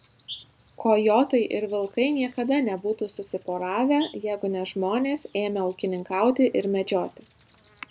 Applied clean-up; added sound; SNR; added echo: none; Insect; 17 dB; none.